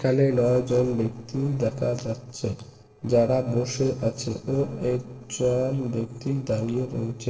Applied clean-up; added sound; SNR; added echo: neural separator model SepFormer DNS4.